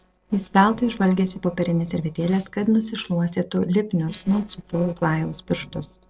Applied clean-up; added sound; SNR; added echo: neural separator model SepFormer DNS4.